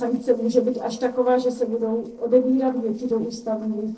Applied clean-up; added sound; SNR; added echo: neural separator model SepFormer DNS4.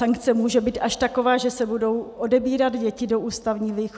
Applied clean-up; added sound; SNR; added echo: none; none; none; none.